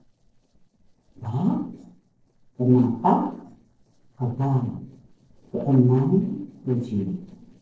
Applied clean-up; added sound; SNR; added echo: neural separator model SepFormer DNS4.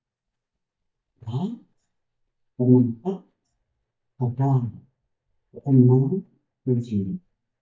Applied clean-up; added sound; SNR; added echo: neural mask model DeepFilterNet 3.